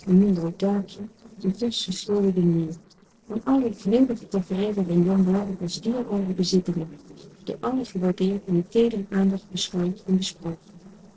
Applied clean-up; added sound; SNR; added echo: neural separator model SepFormer DNS4.